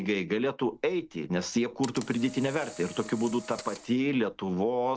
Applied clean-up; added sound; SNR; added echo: none; Camera; 18 dB; none.